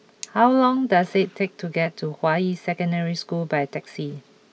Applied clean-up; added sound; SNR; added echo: none; none; none; none.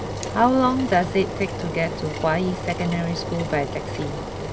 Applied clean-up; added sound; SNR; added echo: none; Engine; 6 dB; none.